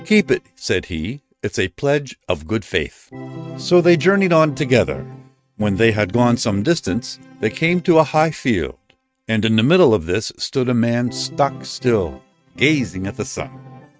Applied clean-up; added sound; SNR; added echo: neural mask model RNNoise.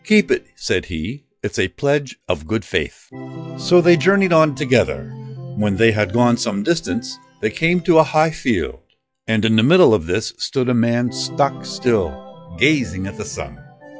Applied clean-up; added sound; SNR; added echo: classical method log-MMSE.